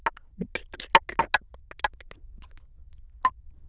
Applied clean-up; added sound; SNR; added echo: neural diffusion model UNIVERSE++.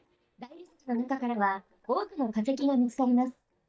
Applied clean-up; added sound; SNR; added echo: neural mask model DeepFilterNet 3.